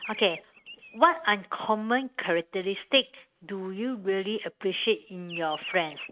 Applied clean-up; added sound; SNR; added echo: neural mask model RNNoise.